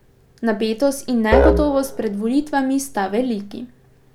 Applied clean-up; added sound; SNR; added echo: none; Musical instrument; 1 dB; none.